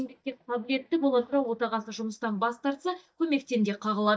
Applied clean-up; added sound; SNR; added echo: neural mask model DeepFilterNet 3.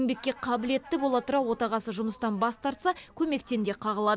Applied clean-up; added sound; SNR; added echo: none; none; none; none.